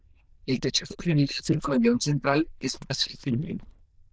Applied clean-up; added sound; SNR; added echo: neural diffusion model UNIVERSE++.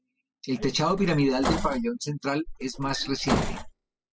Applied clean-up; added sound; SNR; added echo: classical method spectral subtraction.